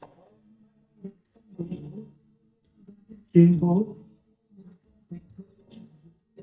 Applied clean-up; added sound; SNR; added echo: neural mask model DeepFilterNet 3.